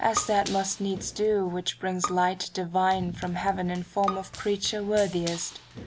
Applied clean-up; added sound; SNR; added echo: none; Run + Bowed string instrument; 12 dB; none.